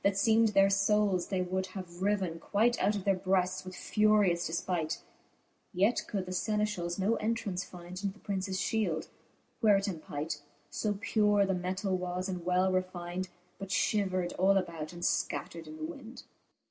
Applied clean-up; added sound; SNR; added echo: none; none; none; none.